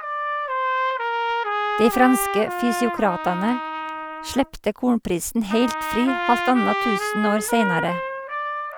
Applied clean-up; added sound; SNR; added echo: none; Trumpet; 3 dB; none.